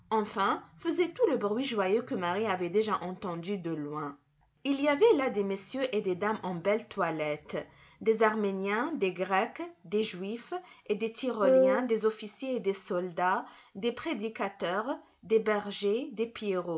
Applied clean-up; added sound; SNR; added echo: none; Wind instrument, woodwind instrument; -5 dB; none.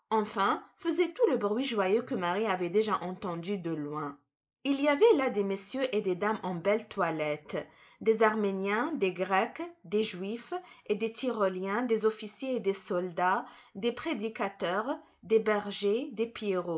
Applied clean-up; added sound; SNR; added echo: neural mask model Resemble Enhance denoiser.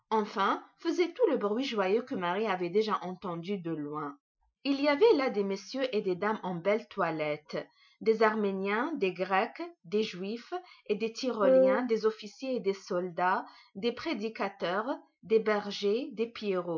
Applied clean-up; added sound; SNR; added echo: classical method Wiener filter.